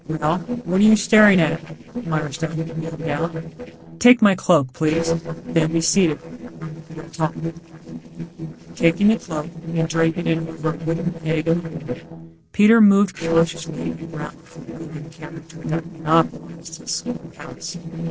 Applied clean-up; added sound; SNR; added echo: neural separator model SepFormer DNS4.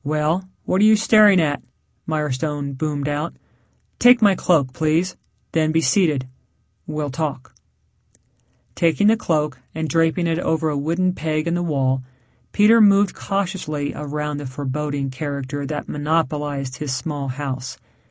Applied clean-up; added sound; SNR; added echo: none; none; none; none.